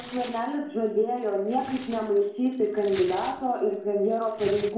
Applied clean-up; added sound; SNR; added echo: none; Tearing; 17 dB; reverberation time 0.6 s.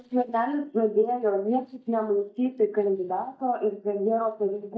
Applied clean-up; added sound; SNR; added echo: neural mask model DeepFilterNet 3.